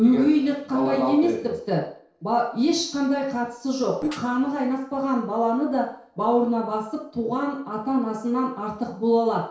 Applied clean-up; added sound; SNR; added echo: neural separator model SepFormer DNS4.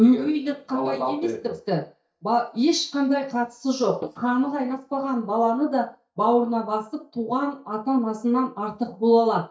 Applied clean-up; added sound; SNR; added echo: neural mask model DeepFilterNet 3.